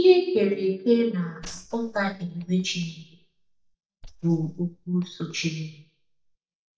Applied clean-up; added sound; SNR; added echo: neural mask model DeepFilterNet 3.